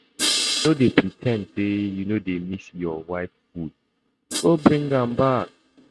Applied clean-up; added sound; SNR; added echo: neural mask model RNNoise.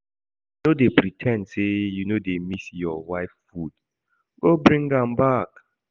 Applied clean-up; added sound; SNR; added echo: none; none; none; none.